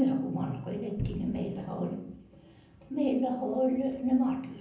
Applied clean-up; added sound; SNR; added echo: none; Cupboard open or close; 7 dB; reverberation time 0.6 s.